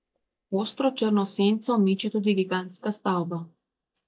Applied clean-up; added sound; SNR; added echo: neural mask model DeepFilterNet 3.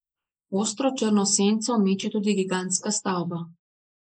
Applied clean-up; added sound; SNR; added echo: neural mask model Resemble Enhance denoiser.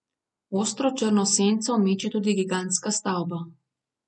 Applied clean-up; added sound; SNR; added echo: none; none; none; none.